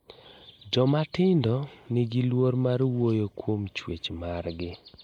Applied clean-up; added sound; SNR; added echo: neural mask model Resemble Enhance denoiser.